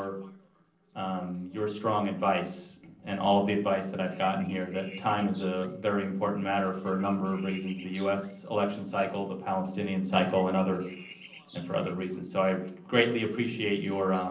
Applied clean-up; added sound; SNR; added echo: neural separator model SepFormer DNS4.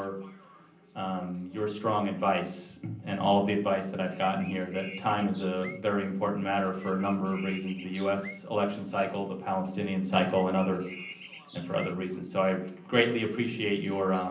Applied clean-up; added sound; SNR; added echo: none; Bird; 17 dB; reverberation time 0.6 s.